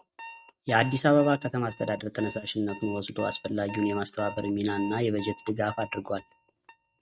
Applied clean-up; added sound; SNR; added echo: neural mask model RNNoise.